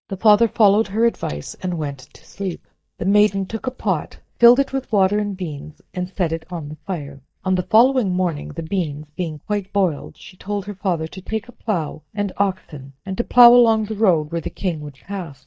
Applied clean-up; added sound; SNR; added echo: neural mask model DeepFilterNet 3.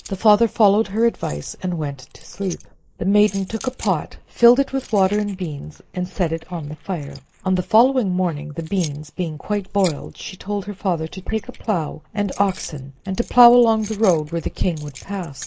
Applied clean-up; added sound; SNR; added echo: neural mask model Resemble Enhance denoiser.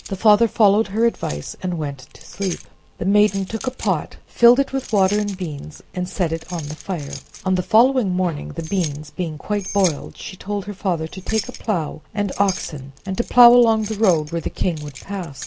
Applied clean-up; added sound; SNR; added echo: none; Keys jangling; 17 dB; none.